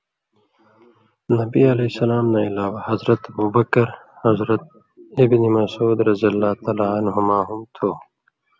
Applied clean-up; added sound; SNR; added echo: none; none; none; none.